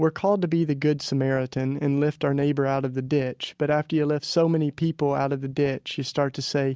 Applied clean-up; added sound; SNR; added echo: none; none; none; none.